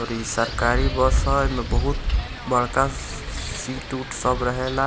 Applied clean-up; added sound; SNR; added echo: none; Wind; 1 dB; none.